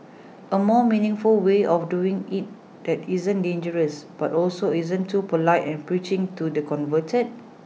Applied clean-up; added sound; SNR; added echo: none; none; none; none.